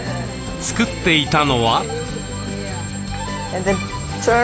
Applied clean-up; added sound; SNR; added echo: none; Alarm / Clock; 17 dB; none.